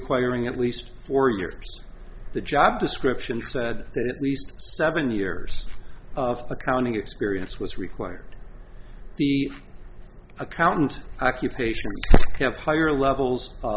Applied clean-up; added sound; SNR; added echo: none; none; none; none.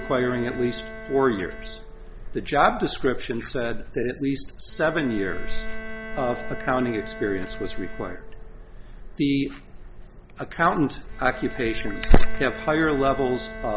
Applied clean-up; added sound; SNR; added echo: none; Bowed string instrument; 17 dB; none.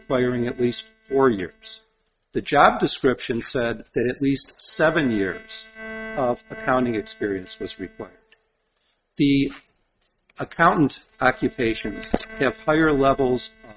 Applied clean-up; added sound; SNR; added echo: neural mask model RNNoise.